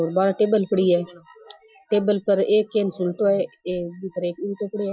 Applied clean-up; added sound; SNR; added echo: classical method Wiener filter.